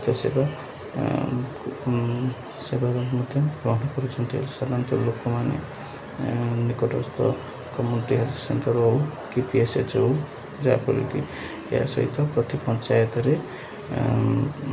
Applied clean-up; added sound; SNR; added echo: none; none; none; none.